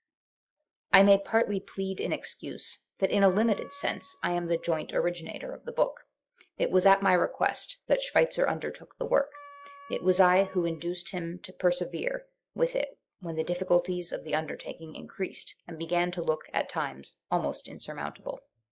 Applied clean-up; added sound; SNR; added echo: classical method log-MMSE.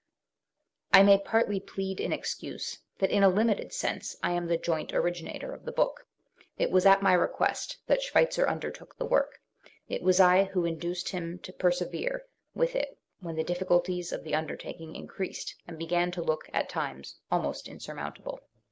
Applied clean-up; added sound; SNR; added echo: none; none; none; none.